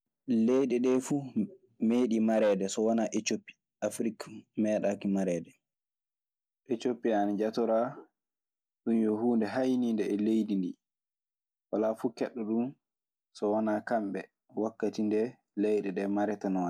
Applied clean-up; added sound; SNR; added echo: none; none; none; none.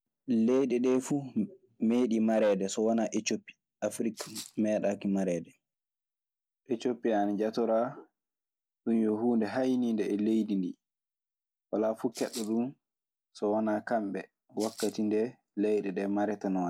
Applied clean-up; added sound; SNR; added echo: none; Rattle (instrument); 15 dB; none.